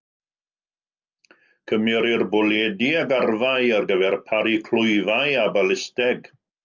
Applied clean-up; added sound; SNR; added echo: none; none; none; none.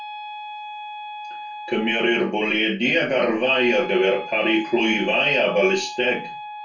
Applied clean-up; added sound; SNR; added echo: none; Wind instrument, woodwind instrument; 13 dB; reverberation time 0.3 s.